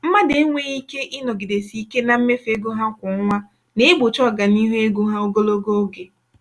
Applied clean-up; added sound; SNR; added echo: none; none; none; none.